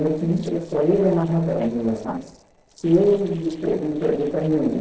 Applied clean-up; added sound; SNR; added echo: neural separator model SepFormer DNS4.